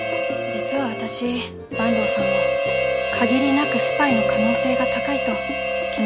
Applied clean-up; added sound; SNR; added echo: none; Harmonica; -2 dB; none.